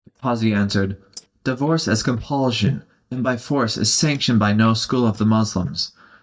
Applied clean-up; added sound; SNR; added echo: neural mask model DeepFilterNet 3.